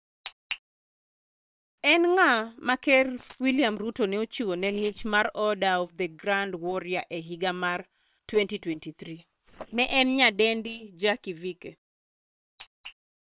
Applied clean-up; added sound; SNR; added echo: neural separator model SepFormer WHAM!.